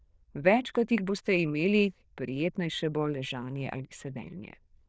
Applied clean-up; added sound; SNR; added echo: neural diffusion model UNIVERSE++.